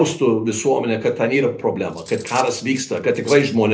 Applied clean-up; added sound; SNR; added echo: none; Cutlery, silverware; 19 dB; reverberation time 0.3 s.